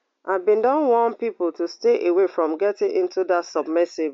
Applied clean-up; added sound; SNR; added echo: none; none; none; none.